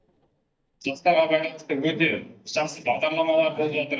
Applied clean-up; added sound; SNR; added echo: neural mask model DeepFilterNet 3.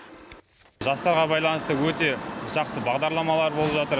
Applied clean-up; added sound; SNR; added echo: none; none; none; none.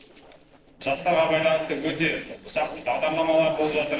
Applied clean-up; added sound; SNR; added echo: neural separator model SepFormer DNS4.